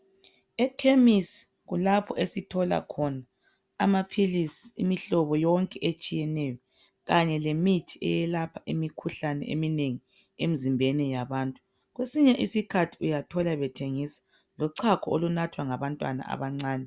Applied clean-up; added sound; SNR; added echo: none; none; none; none.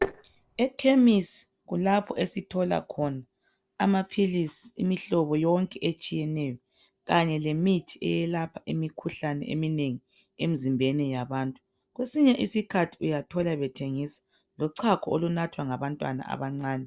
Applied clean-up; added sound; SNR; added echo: neural separator model SepFormer DNS4.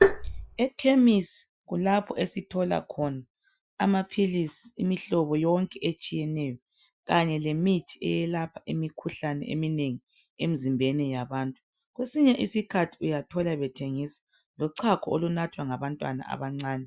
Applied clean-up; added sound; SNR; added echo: classical method Wiener filter.